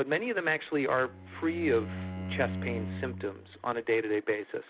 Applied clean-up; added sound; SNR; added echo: none; Bowed string instrument; 8 dB; none.